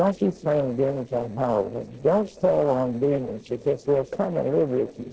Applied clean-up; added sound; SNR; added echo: neural separator model SepFormer DNS4.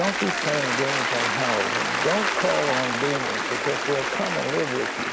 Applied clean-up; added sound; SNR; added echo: none; Applause / Cheering; -2 dB; none.